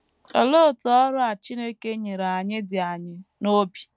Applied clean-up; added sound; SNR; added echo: none; none; none; none.